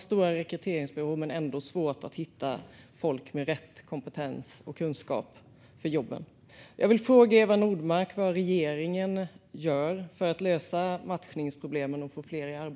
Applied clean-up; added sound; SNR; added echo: none; none; none; none.